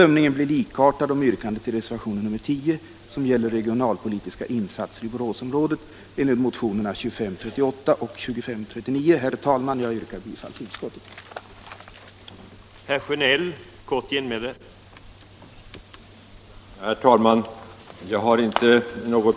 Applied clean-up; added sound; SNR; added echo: none; none; none; none.